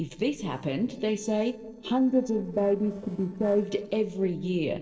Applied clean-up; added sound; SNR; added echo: neural separator model SepFormer DNS4.